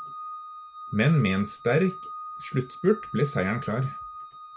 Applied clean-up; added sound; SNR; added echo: none; Organ; 13 dB; none.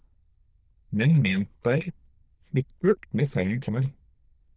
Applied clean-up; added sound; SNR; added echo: neural diffusion model UNIVERSE++.